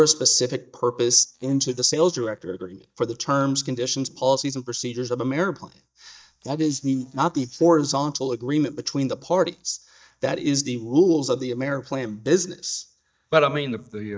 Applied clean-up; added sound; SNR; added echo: neural mask model DeepFilterNet 3.